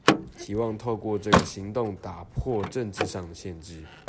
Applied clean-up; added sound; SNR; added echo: none; Slam; -2 dB; none.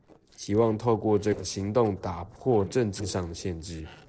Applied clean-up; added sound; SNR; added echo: neural separator model SepFormer DNS4.